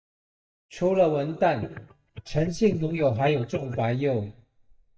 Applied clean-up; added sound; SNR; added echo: neural mask model DeepFilterNet 3.